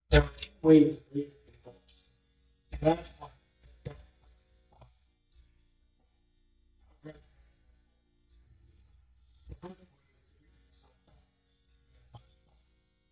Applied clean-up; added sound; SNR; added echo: neural mask model DeepFilterNet 3.